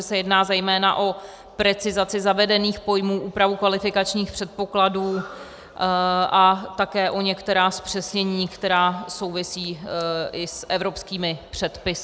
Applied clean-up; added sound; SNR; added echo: none; none; none; none.